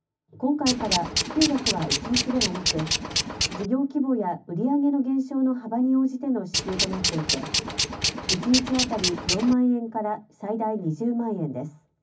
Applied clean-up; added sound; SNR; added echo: none; Tools; 1 dB; reverberation time 0.4 s.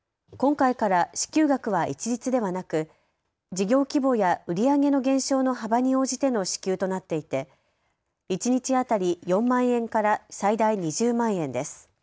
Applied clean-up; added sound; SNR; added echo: none; none; none; none.